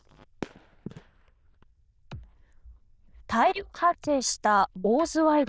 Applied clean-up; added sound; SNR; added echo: neural diffusion model UNIVERSE++.